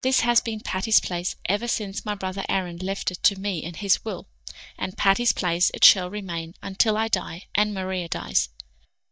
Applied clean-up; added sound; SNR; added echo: neural mask model DeepFilterNet 3.